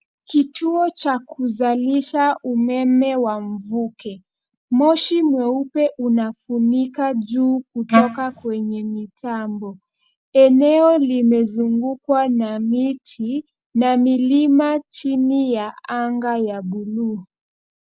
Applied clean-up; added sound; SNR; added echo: none; Wind instrument, woodwind instrument; -1 dB; none.